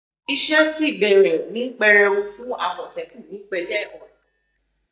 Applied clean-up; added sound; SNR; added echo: neural mask model DeepFilterNet 3.